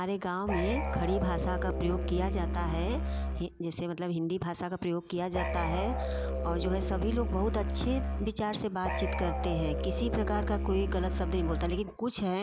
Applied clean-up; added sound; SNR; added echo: none; Musical instrument; 0 dB; none.